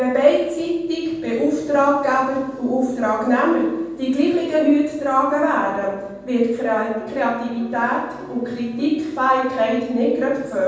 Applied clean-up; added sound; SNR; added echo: none; Piano; 19 dB; reverberation time 1.2 s.